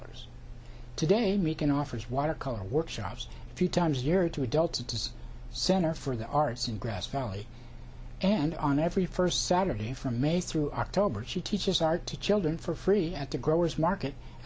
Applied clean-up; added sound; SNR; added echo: none; none; none; none.